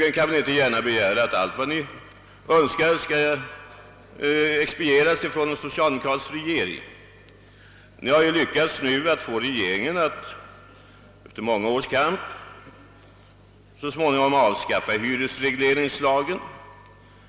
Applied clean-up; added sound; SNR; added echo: none; none; none; none.